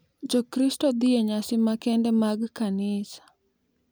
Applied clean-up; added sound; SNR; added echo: none; none; none; none.